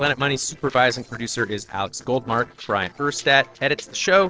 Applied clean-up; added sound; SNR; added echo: neural separator model SepFormer DNS4.